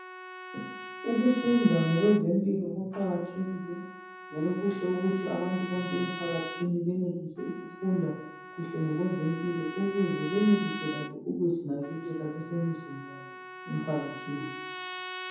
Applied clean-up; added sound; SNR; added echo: none; Trumpet; 12 dB; reverberation time 0.9 s.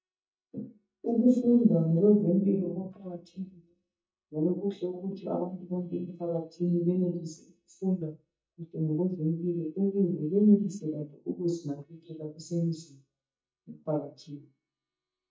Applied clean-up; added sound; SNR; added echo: neural mask model DeepFilterNet 3.